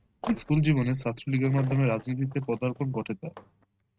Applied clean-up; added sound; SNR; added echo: neural mask model RNNoise.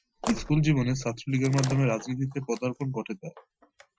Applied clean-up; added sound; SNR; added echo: classical method Wiener filter.